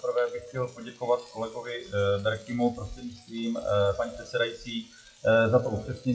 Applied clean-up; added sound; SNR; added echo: classical method WPE with log-MMSE.